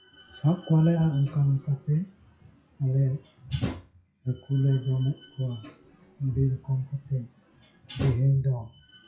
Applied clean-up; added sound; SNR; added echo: classical method WPE with log-MMSE.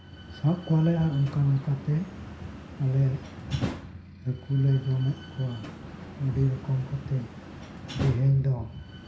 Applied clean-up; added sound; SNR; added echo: none; Slam; 14 dB; reverberation time 0.5 s.